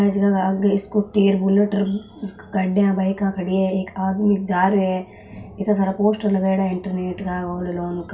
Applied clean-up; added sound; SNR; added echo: none; none; none; reverberation time 0.2 s.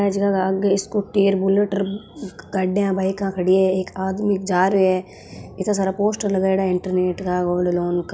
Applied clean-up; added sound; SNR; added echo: none; none; none; none.